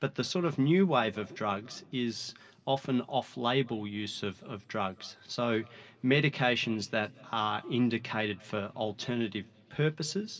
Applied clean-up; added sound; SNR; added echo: none; none; none; reverberation time 1.9 s.